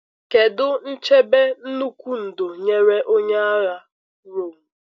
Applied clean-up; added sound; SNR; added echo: none; none; none; none.